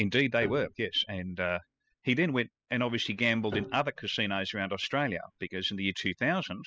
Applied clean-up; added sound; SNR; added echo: classical method spectral subtraction.